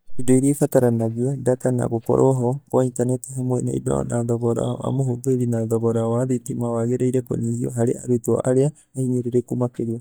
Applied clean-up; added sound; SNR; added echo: neural mask model DeepFilterNet 3.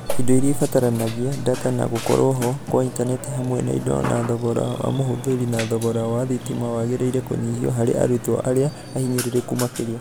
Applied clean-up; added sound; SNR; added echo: none; Burping, eructation; 12 dB; none.